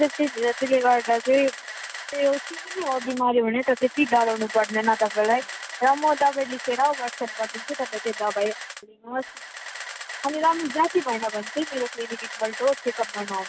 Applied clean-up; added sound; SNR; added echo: none; Camera; 12 dB; none.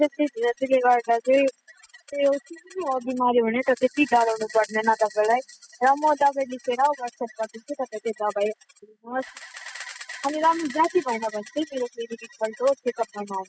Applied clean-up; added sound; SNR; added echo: classical method spectral subtraction.